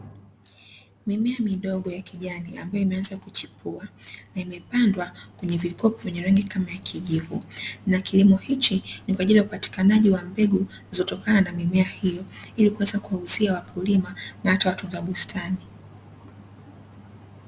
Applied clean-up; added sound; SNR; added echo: none; none; none; none.